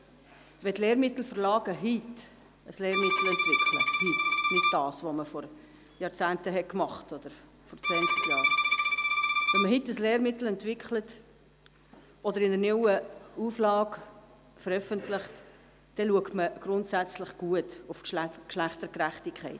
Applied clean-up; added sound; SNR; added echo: none; Bowed string instrument; -3 dB; none.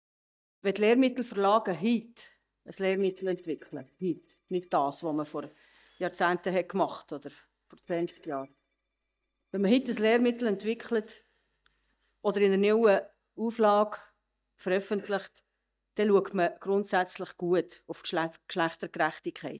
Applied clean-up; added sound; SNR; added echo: neural mask model DeepFilterNet 3.